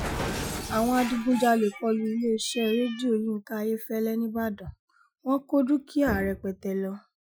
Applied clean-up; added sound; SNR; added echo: classical method Wiener filter.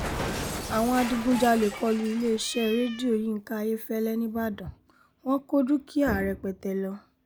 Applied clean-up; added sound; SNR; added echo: none; Cat; 11 dB; none.